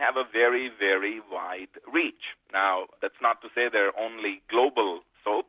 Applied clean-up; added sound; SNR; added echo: none; none; none; none.